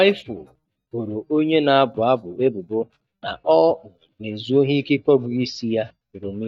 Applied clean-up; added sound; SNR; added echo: neural mask model DeepFilterNet 3.